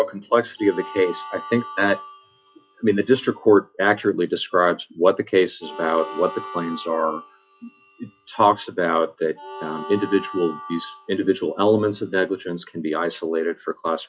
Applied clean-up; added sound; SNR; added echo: classical method log-MMSE.